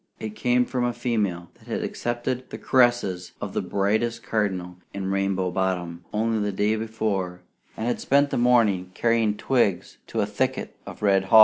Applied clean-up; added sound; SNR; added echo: none; none; none; none.